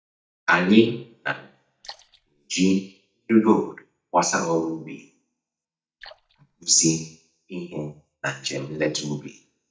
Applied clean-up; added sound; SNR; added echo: neural mask model DeepFilterNet 3.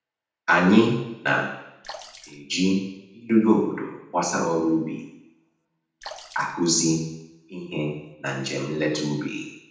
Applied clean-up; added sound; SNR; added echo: none; Sink (filling or washing) / Water / Splash, splatter; 17 dB; reverberation time 0.8 s.